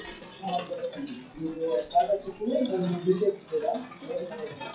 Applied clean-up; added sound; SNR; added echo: classical method WPE with log-MMSE.